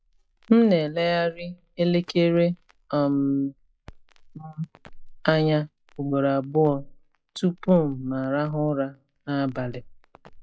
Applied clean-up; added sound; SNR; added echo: classical method log-MMSE.